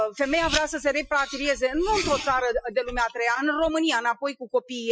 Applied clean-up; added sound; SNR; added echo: classical method Wiener filter.